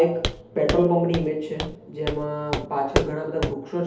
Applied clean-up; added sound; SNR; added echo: none; Walk, footsteps; 6 dB; reverberation time 2.2 s.